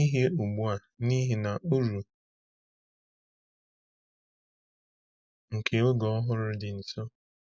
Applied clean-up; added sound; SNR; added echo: none; none; none; none.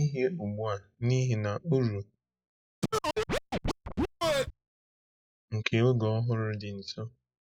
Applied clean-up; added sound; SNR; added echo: classical method log-MMSE.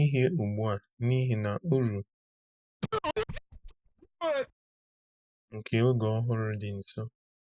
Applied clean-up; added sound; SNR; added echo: neural mask model DeepFilterNet 3.